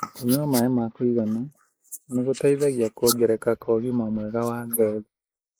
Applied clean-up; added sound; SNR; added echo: neural mask model Resemble Enhance denoiser.